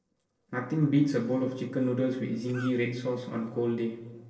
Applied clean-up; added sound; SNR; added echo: neural separator model SepFormer DNS4.